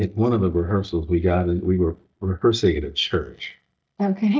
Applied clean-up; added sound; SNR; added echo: neural mask model DeepFilterNet 3.